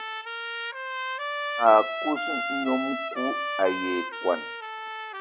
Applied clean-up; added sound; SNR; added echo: none; Trumpet; 4 dB; none.